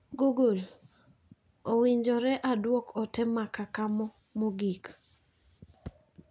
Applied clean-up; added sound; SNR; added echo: none; none; none; none.